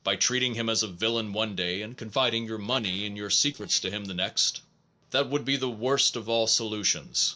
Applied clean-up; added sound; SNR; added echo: neural separator model SepFormer DNS4.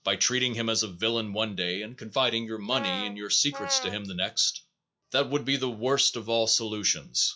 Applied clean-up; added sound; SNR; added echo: classical method log-MMSE.